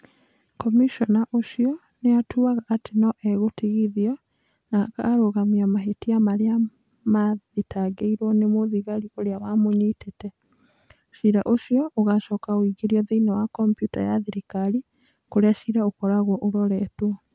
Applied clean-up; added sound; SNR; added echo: none; none; none; none.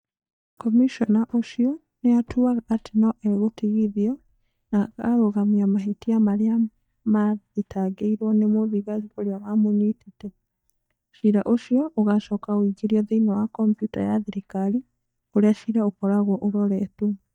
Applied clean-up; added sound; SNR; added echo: neural mask model DeepFilterNet 3.